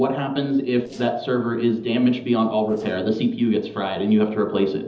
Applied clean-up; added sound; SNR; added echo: neural separator model SepFormer DNS4.